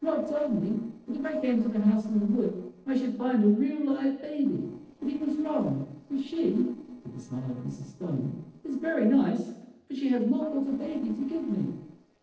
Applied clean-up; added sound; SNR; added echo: neural separator model SepFormer DNS4.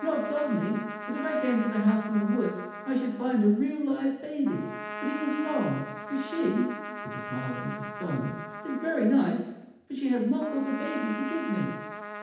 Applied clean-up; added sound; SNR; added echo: none; Trumpet; 10 dB; reverberation time 0.8 s.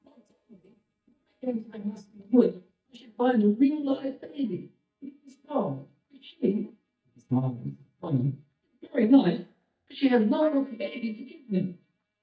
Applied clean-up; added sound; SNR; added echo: neural mask model DeepFilterNet 3.